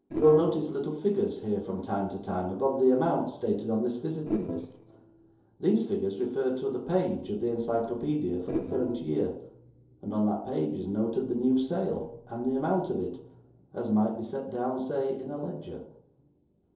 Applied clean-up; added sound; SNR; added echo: neural separator model SepFormer DNS4.